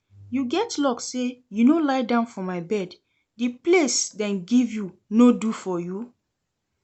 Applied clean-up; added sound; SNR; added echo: none; none; none; none.